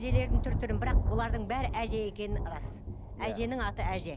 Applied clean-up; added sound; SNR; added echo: none; Thunder; -4 dB; none.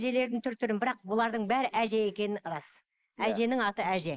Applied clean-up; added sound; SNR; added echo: neural mask model Resemble Enhance denoiser.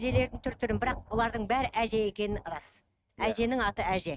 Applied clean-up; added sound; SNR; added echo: neural mask model RNNoise.